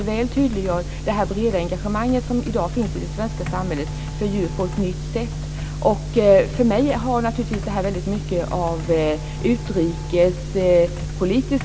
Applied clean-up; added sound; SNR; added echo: none; Computer keyboard + Bowed string instrument; 16 dB; none.